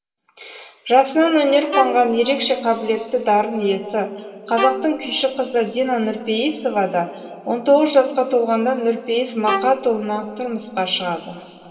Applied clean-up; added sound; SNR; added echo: none; Bowed string instrument; 11 dB; reverberation time 2.4 s.